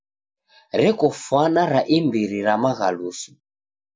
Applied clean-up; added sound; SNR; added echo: none; none; none; none.